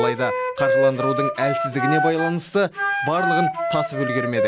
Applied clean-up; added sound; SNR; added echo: none; Wind instrument, woodwind instrument; -2 dB; none.